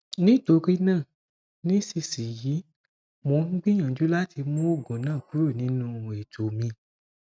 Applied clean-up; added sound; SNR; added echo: neural mask model RNNoise.